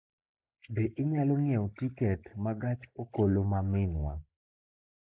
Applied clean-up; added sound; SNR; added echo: neural mask model Resemble Enhance denoiser.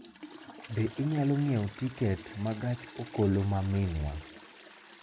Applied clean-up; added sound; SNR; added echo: none; Toilet flush; 17 dB; none.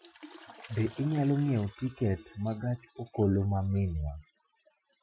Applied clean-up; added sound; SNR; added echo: classical method Wiener filter.